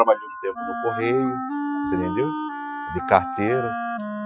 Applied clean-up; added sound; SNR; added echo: classical method Wiener filter.